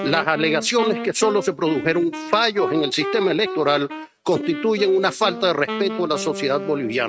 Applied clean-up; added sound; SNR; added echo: neural mask model RNNoise.